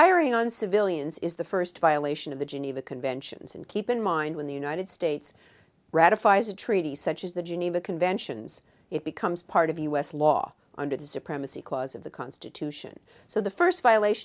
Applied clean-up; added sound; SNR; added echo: none; none; none; none.